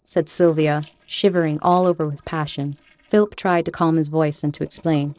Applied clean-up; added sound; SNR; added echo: neural separator model SepFormer DNS4.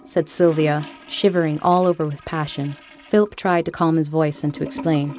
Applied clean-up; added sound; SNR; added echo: none; Toilet flush / Gurgling; 19 dB; none.